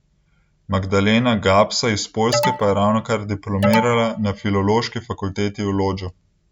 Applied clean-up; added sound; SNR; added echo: none; Alarm; 5 dB; none.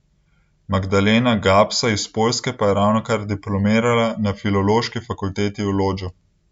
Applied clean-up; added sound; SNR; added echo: none; none; none; none.